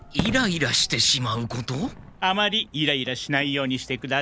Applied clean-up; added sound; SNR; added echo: none; Fireworks; 13 dB; none.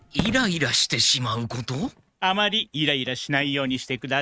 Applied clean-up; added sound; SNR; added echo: neural mask model RNNoise.